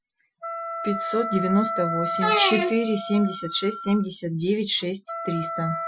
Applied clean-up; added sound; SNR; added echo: classical method Wiener filter.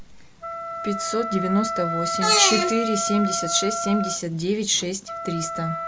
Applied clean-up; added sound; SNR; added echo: none; Wind instrument, woodwind instrument; 5 dB; none.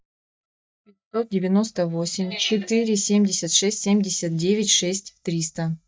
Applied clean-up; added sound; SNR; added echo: neural mask model DeepFilterNet 3.